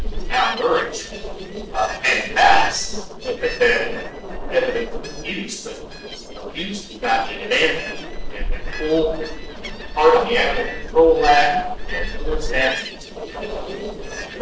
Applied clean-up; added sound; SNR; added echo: neural separator model SepFormer DNS4.